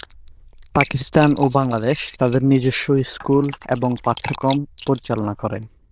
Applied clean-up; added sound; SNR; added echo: neural diffusion model UNIVERSE++.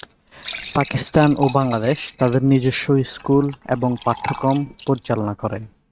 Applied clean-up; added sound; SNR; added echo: neural mask model RNNoise.